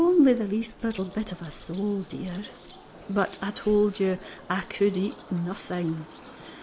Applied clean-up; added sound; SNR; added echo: none; Bird; 19 dB; none.